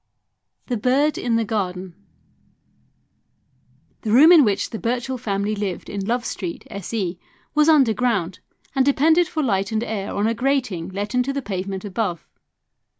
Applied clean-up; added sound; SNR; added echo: none; none; none; none.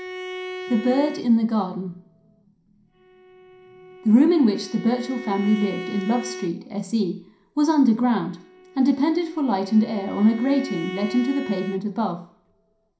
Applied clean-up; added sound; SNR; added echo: none; Bowed string instrument; 14 dB; reverberation time 0.5 s.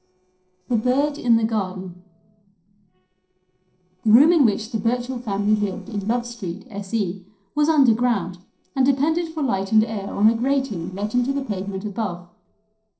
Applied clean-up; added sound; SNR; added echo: neural separator model SepFormer DNS4.